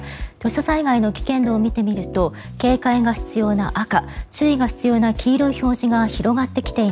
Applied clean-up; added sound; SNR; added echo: none; none; none; none.